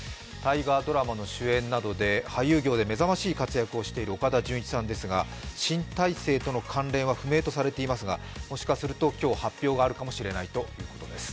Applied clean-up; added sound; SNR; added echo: none; none; none; none.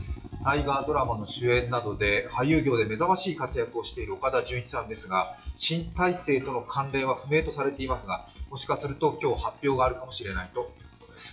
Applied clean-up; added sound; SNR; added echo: classical method WPE with log-MMSE.